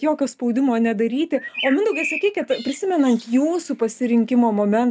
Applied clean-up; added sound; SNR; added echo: none; Bird; 11 dB; none.